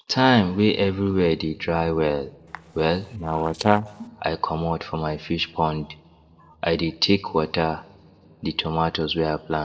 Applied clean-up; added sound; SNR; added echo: neural separator model SepFormer DNS4.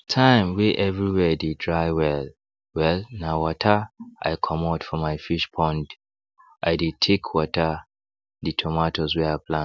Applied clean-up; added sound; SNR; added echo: none; none; none; none.